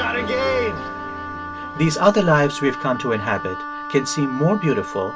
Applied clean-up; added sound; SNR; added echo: none; Wind instrument, woodwind instrument; 9 dB; reverberation time 0.1 s.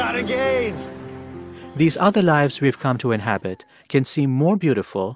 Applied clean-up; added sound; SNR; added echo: none; none; none; none.